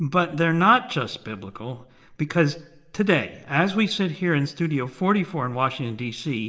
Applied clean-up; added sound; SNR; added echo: none; none; none; reverberation time 0.6 s.